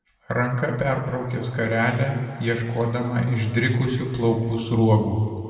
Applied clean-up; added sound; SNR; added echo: none; none; none; reverberation time 2.2 s.